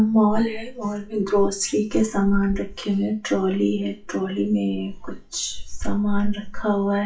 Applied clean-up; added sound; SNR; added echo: classical method WPE with log-MMSE.